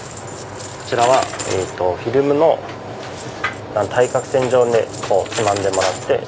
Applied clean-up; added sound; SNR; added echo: none; Coin (dropping); 14 dB; none.